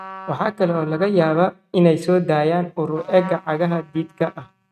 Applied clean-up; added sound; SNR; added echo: neural mask model RNNoise.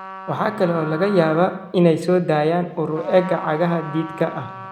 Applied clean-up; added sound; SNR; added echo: none; Trumpet + Wind instrument, woodwind instrument; 15 dB; none.